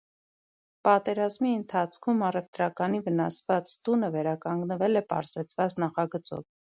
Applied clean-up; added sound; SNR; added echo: none; none; none; none.